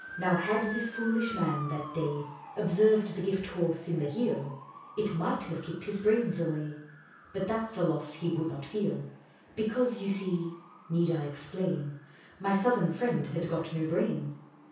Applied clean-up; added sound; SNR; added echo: none; Motor vehicle (road) / Siren; 16 dB; reverberation time 0.6 s.